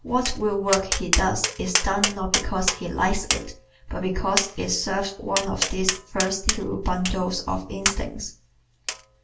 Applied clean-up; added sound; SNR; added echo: none; Tap; 4 dB; reverberation time 0.3 s.